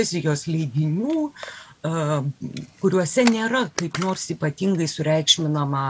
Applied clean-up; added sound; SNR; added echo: none; Camera; 16 dB; none.